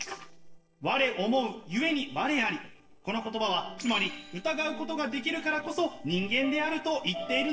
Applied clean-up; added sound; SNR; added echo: neural separator model SepFormer DNS4.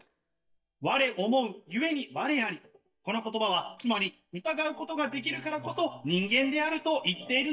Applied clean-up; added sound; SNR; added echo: neural mask model DeepFilterNet 3.